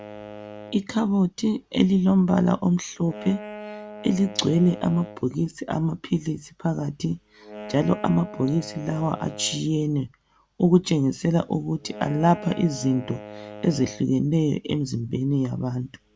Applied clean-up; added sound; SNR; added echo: none; Wind instrument, woodwind instrument; 18 dB; none.